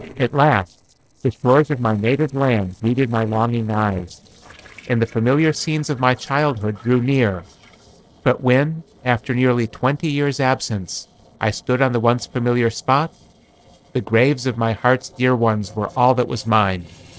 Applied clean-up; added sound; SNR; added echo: neural separator model SepFormer DNS4.